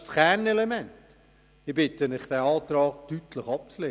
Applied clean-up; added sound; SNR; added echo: none; none; none; none.